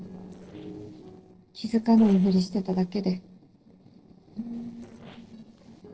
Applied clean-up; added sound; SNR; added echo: neural separator model SepFormer DNS4.